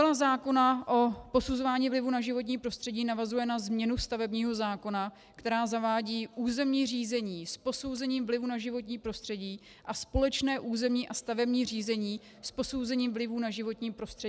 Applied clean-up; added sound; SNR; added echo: none; none; none; none.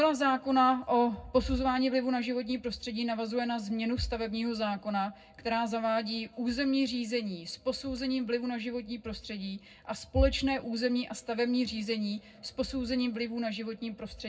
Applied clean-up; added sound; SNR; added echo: none; none; none; reverberation time 0.3 s.